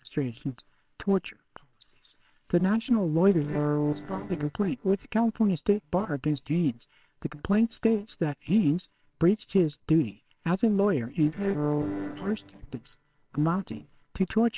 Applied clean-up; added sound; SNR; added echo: neural separator model SepFormer WHAMR!.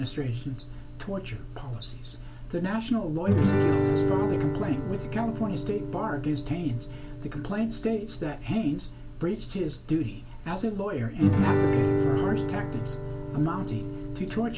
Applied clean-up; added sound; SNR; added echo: none; Guitar; 0 dB; reverberation time 0.2 s.